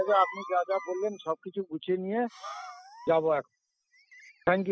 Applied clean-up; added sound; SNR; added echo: classical method spectral subtraction.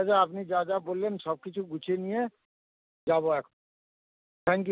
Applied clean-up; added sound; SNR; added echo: none; none; none; none.